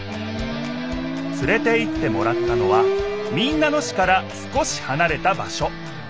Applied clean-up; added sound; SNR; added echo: none; none; none; none.